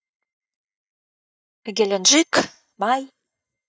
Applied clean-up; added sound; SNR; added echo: neural mask model DeepFilterNet 3.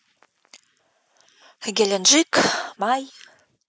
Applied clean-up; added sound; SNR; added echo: none; none; none; none.